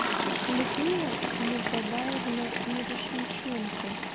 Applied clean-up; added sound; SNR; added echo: none; Toilet flush; -2 dB; none.